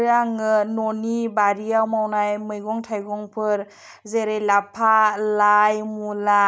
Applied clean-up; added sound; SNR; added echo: none; none; none; none.